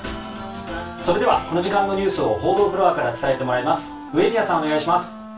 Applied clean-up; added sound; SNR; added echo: none; Wind instrument, woodwind instrument; 15 dB; reverberation time 0.2 s.